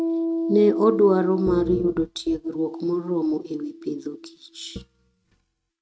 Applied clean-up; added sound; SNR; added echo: neural mask model RNNoise.